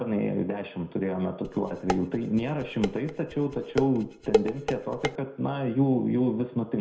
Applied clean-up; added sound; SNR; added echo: none; Dishes, pots, and pans; 5 dB; reverberation time 0.5 s.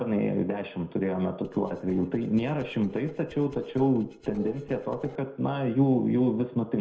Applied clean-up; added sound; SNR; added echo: neural separator model SepFormer DNS4.